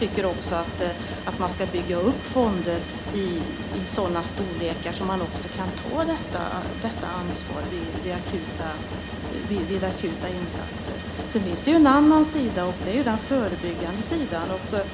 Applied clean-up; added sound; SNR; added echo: none; Mechanisms; 6 dB; none.